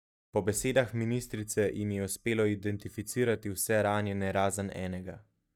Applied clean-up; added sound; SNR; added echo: neural mask model DeepFilterNet 3.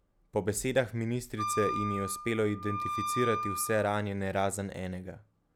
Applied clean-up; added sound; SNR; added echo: none; Wind instrument, woodwind instrument; 4 dB; none.